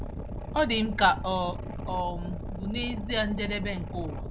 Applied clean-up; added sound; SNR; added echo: none; Boat, Water vehicle; 5 dB; none.